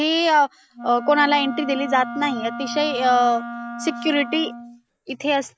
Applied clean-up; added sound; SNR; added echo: none; Wind instrument, woodwind instrument; 11 dB; none.